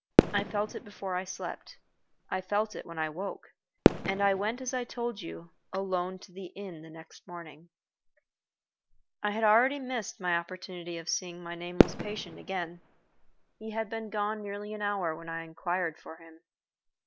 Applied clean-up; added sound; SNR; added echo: none; Fireworks; -3 dB; none.